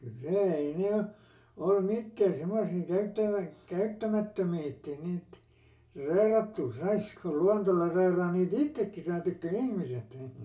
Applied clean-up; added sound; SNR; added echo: none; none; none; reverberation time 0.2 s.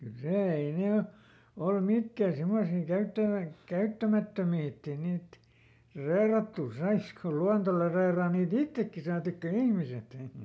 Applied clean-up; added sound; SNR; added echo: none; none; none; none.